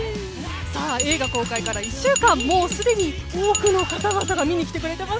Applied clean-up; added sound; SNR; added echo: none; Glass; 7 dB; none.